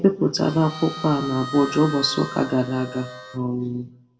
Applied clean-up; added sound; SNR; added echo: none; Harmonica; 13 dB; reverberation time 0.7 s.